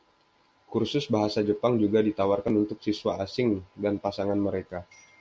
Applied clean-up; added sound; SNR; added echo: none; none; none; none.